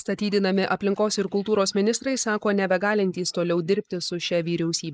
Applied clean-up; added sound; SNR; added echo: neural mask model Resemble Enhance denoiser.